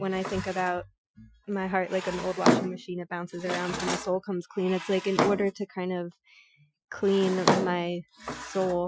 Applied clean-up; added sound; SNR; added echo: classical method Wiener filter.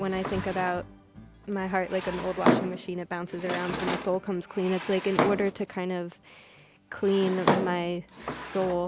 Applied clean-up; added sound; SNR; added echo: none; Drawer open or close; 3 dB; none.